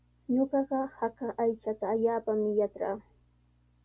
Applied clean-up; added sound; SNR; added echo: none; none; none; none.